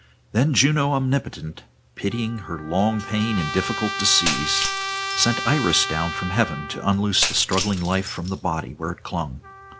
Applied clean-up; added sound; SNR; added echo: none; Shatter + Trumpet; 7 dB; none.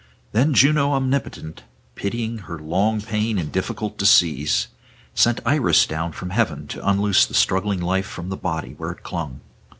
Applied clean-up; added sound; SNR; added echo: none; none; none; none.